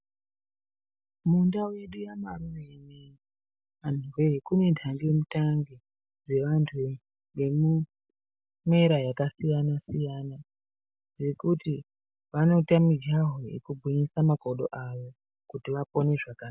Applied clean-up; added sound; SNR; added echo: none; none; none; none.